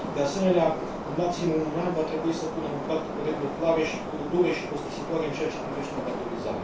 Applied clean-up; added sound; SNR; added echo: none; Subway, metro, underground; 5 dB; reverberation time 0.3 s.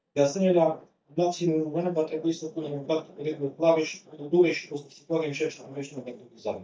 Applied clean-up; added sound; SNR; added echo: neural mask model DeepFilterNet 3.